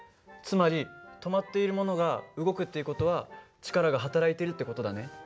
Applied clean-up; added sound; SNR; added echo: none; none; none; none.